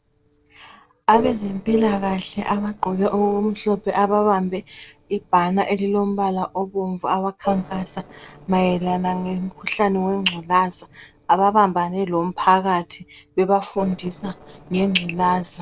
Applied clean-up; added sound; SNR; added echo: neural separator model SepFormer DNS4.